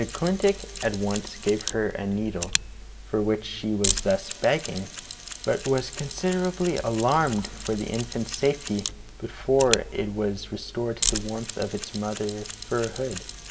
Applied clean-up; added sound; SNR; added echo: none; Mechanisms; 7 dB; reverberation time 0.8 s.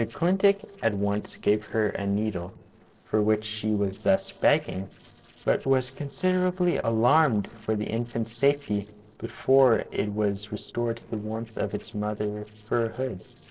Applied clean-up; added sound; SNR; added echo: neural separator model SepFormer DNS4.